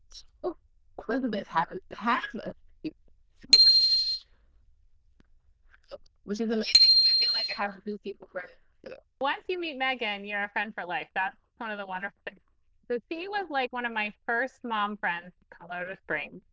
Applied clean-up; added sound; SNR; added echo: neural diffusion model UNIVERSE++.